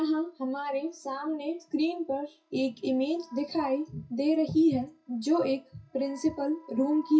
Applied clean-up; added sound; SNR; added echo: classical method WPE with log-MMSE.